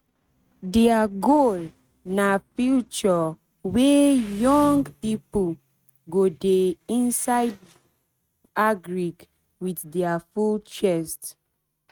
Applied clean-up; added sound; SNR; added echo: neural mask model RNNoise.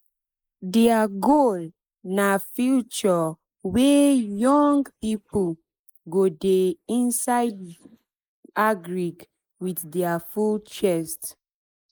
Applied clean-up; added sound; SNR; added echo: neural mask model Resemble Enhance denoiser.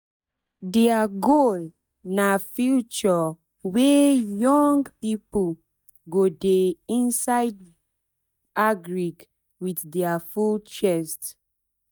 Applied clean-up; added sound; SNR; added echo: neural mask model DeepFilterNet 3.